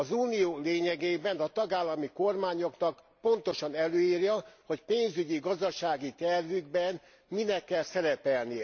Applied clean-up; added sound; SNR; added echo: none; none; none; none.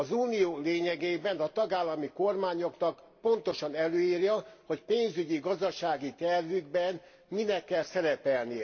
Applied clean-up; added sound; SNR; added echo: none; none; none; reverberation time 1.1 s.